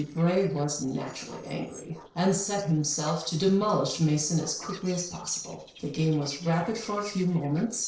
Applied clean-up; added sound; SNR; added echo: neural separator model SepFormer DNS4.